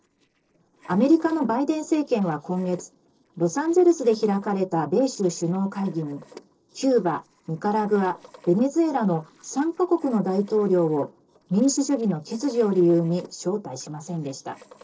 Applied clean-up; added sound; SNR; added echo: neural separator model SepFormer DNS4.